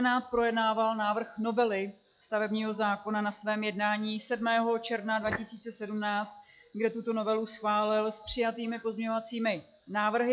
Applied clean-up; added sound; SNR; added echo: classical method log-MMSE.